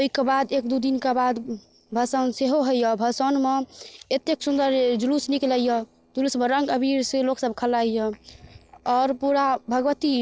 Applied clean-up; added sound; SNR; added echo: neural separator model SepFormer DNS4.